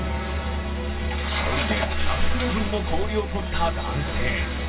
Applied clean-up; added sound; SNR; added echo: none; Musical instrument; 3 dB; reverberation time 0.2 s.